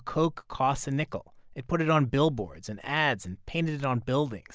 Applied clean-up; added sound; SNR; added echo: none; none; none; none.